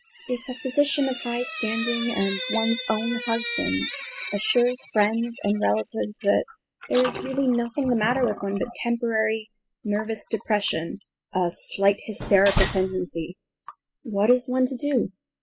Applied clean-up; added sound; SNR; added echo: classical method spectral subtraction.